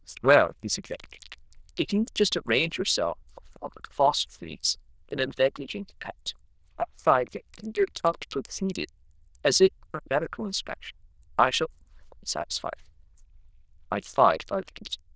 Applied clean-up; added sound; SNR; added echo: neural diffusion model UNIVERSE++.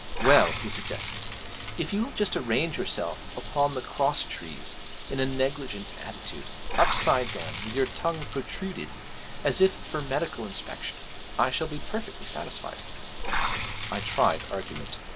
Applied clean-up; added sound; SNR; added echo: none; Bathtub (filling or washing) / Water; 3 dB; none.